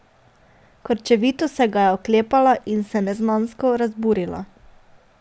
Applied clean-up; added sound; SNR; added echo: none; none; none; none.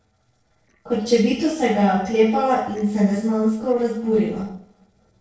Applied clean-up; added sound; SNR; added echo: neural separator model SepFormer DNS4.